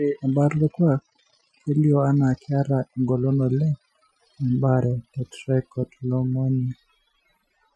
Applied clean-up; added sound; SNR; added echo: classical method Wiener filter.